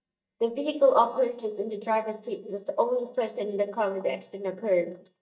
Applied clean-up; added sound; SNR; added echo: neural mask model DeepFilterNet 3.